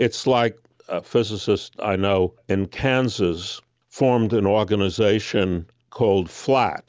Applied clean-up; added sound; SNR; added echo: none; none; none; none.